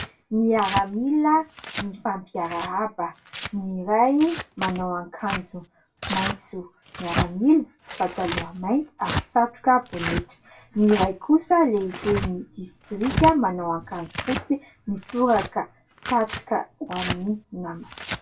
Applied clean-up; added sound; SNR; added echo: none; Tearing; 8 dB; reverberation time 0.2 s.